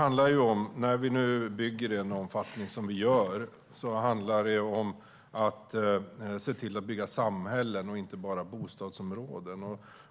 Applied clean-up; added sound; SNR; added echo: none; none; none; none.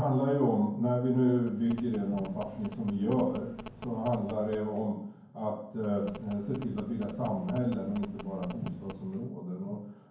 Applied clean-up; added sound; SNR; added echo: none; Telephone; 17 dB; reverberation time 0.9 s.